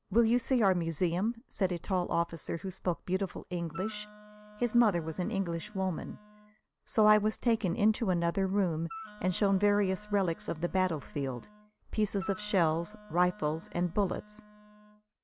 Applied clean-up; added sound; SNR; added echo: none; Wind instrument, woodwind instrument; 20 dB; none.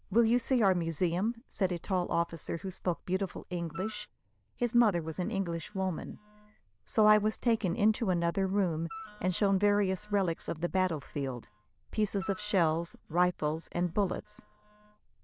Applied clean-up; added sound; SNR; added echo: neural diffusion model UNIVERSE++.